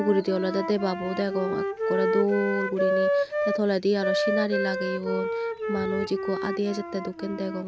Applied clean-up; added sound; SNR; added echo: none; Wind instrument, woodwind instrument; 1 dB; none.